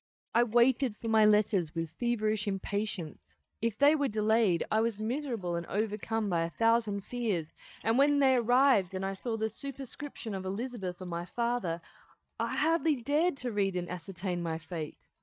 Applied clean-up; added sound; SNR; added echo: neural mask model DeepFilterNet 3.